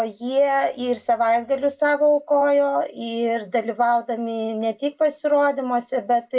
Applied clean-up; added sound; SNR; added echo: neural mask model Resemble Enhance denoiser.